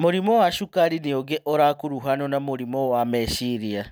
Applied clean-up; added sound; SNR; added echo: none; none; none; none.